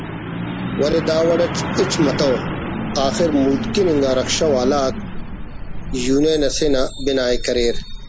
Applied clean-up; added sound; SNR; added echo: none; Truck; 5 dB; none.